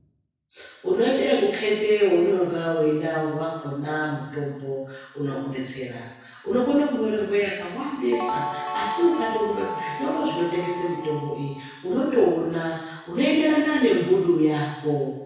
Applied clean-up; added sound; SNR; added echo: none; Guitar; 7 dB; reverberation time 1.1 s.